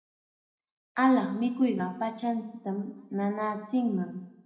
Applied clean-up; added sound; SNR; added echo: none; none; none; reverberation time 0.9 s.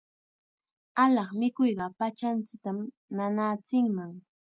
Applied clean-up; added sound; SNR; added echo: none; none; none; none.